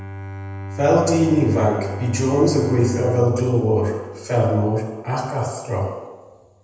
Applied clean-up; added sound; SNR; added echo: none; Bowed string instrument; 11 dB; reverberation time 1.1 s.